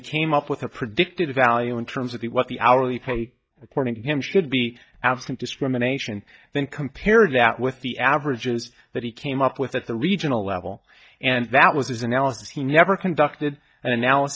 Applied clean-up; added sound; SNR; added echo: neural mask model DeepFilterNet 3.